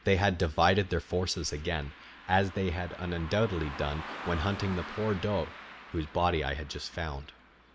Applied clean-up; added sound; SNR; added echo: none; Car passing by; 15 dB; none.